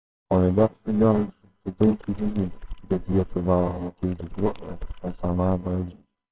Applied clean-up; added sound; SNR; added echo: neural separator model SepFormer WHAMR!.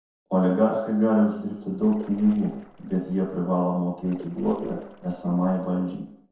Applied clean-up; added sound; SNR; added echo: neural separator model SepFormer DNS4.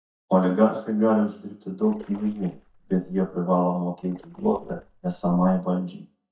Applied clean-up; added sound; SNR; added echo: neural mask model DeepFilterNet 3.